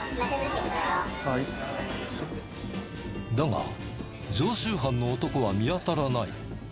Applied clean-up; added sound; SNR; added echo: none; none; none; none.